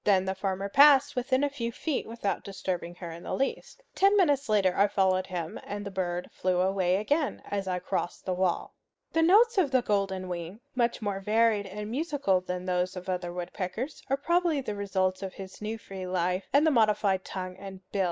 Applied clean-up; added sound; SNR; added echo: neural mask model Resemble Enhance denoiser.